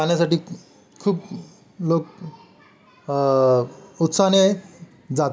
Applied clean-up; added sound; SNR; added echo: none; none; none; none.